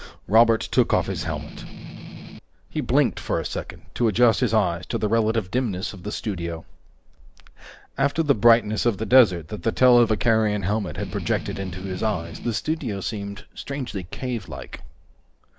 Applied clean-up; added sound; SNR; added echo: none; Strum; 12 dB; none.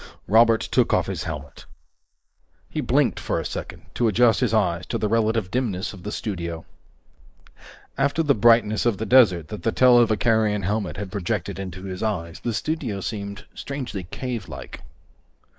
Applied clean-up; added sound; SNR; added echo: neural mask model Resemble Enhance denoiser.